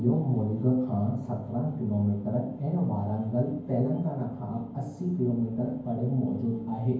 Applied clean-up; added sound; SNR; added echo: none; none; none; reverberation time 0.9 s.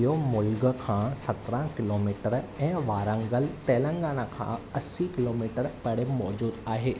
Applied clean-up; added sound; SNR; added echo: none; none; none; none.